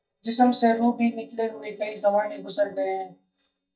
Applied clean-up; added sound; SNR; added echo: neural mask model DeepFilterNet 3.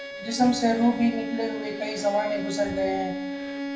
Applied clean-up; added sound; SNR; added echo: none; Bowed string instrument; 7 dB; reverberation time 0.7 s.